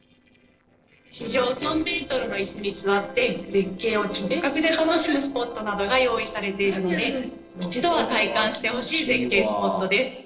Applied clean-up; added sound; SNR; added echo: neural separator model SepFormer DNS4.